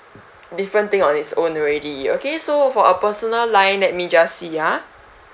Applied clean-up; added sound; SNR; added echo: none; none; none; none.